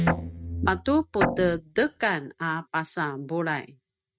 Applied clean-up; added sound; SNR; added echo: neural mask model RNNoise.